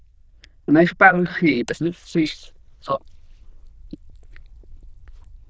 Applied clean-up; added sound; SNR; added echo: neural diffusion model UNIVERSE++.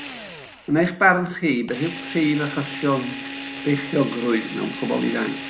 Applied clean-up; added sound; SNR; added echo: none; Drill; 9 dB; none.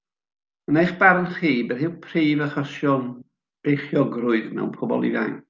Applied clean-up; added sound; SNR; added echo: none; none; none; none.